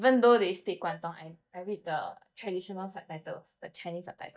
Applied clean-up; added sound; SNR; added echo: neural mask model DeepFilterNet 3.